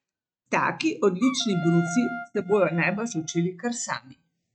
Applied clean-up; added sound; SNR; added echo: neural mask model RNNoise.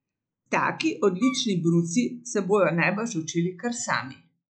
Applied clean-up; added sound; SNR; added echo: neural mask model Resemble Enhance denoiser.